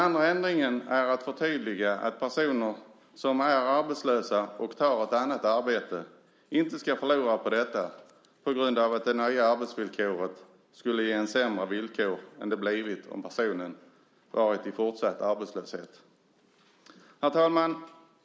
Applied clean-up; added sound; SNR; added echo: none; none; none; none.